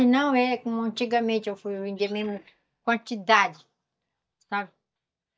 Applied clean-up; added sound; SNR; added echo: neural mask model DeepFilterNet 3.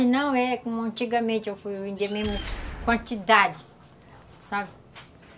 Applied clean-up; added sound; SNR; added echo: none; Boom; 13 dB; none.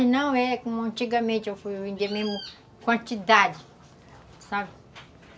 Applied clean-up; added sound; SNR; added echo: none; none; none; none.